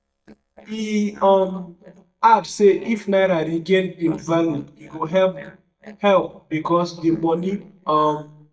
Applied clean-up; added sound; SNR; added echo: neural mask model DeepFilterNet 3.